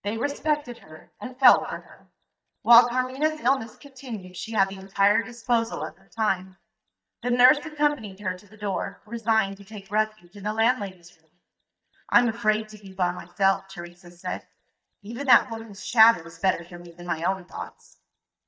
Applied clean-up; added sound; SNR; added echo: neural mask model DeepFilterNet 3.